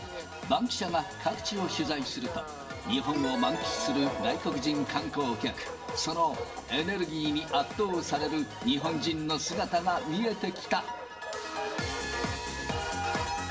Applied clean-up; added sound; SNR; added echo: none; Bark; 14 dB; reverberation time 0.7 s.